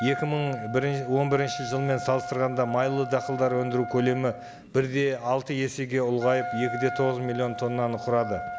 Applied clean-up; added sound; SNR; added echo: none; Wind instrument, woodwind instrument; 9 dB; none.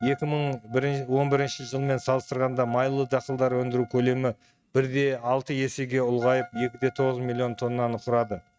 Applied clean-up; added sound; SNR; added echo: neural mask model RNNoise.